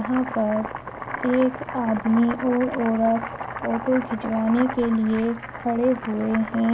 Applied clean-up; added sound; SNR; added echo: none; Boiling; 10 dB; none.